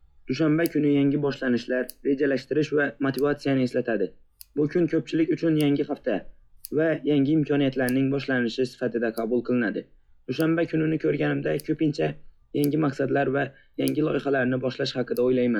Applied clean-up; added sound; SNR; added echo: classical method log-MMSE.